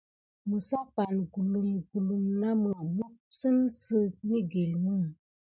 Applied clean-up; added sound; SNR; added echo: none; none; none; none.